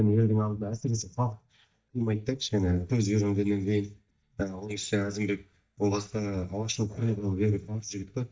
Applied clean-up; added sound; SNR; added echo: neural mask model DeepFilterNet 3.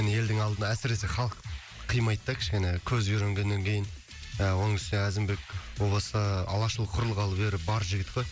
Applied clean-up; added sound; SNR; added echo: none; none; none; none.